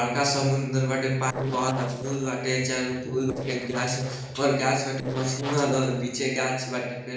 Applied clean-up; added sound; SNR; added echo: neural separator model SepFormer DNS4.